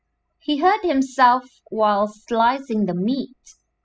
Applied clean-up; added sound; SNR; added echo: classical method spectral subtraction.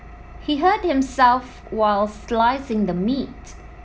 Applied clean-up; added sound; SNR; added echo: none; Engine; 19 dB; none.